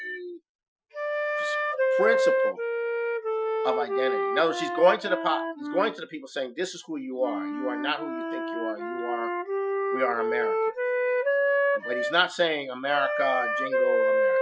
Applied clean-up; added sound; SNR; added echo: classical method Wiener filter.